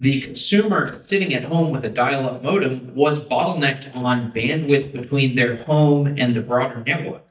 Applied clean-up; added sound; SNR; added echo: neural mask model DeepFilterNet 3.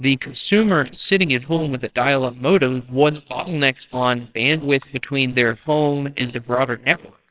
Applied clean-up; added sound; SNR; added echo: neural separator model SepFormer WHAMR!.